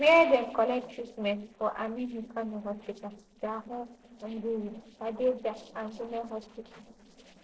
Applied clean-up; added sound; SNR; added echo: neural separator model SepFormer DNS4.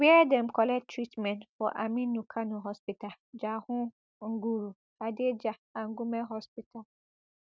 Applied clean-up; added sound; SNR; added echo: none; none; none; none.